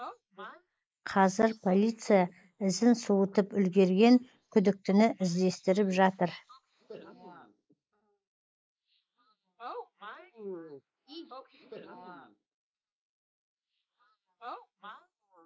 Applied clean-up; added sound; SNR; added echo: neural mask model Resemble Enhance denoiser.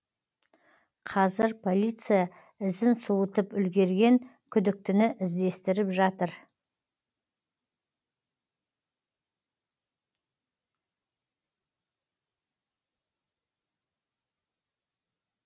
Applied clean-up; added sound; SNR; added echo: none; none; none; none.